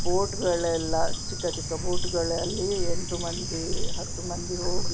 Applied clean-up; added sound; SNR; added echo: none; Bird / Insect; -3 dB; none.